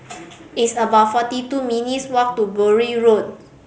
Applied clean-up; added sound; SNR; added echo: none; none; none; none.